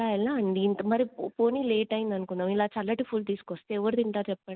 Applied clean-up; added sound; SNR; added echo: none; none; none; none.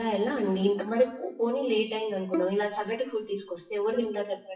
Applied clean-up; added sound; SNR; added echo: classical method WPE with log-MMSE.